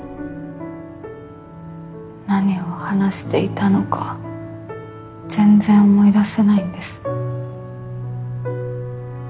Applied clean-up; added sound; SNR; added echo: none; none; none; none.